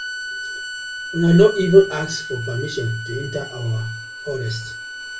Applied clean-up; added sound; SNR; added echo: none; Bowed string instrument; 11 dB; reverberation time 0.2 s.